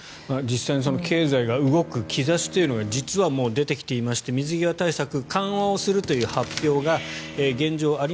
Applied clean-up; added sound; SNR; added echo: none; Bowed string instrument; 18 dB; none.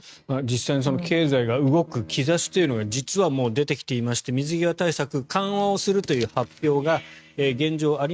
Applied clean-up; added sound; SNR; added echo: neural mask model RNNoise.